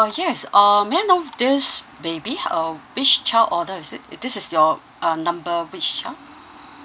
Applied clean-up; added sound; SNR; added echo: none; none; none; none.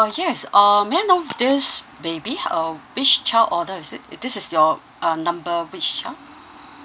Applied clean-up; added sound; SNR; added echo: none; Coin (dropping); 18 dB; none.